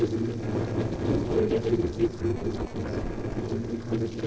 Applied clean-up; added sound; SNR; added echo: neural separator model SepFormer DNS4.